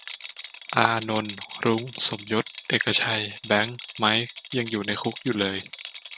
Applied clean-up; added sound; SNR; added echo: none; Rattle; 14 dB; none.